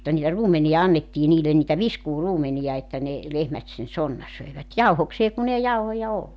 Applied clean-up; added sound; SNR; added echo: none; none; none; none.